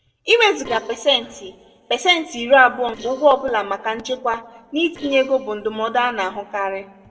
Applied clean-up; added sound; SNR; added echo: neural separator model SepFormer DNS4.